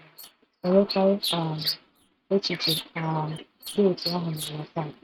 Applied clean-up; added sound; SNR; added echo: neural mask model RNNoise.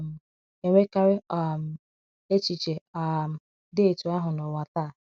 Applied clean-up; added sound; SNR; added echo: none; none; none; none.